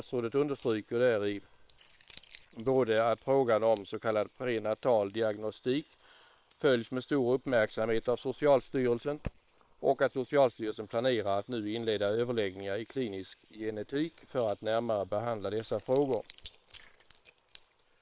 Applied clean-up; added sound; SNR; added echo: neural separator model SepFormer WHAM!.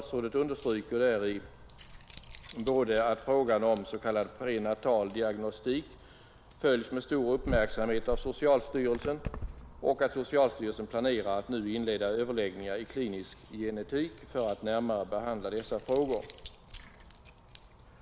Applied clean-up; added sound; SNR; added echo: none; Keys jangling; 14 dB; none.